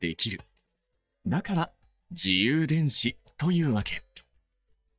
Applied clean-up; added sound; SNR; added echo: neural mask model DeepFilterNet 3.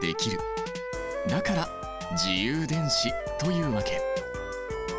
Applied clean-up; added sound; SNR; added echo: none; Wind instrument, woodwind instrument; 3 dB; none.